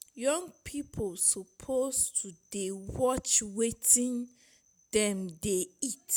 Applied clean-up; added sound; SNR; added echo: none; none; none; none.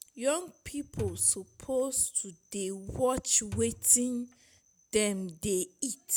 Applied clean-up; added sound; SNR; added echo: none; Thump, thud; 12 dB; none.